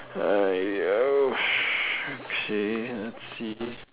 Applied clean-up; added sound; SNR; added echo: none; none; none; none.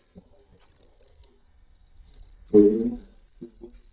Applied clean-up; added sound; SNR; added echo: neural mask model DeepFilterNet 3.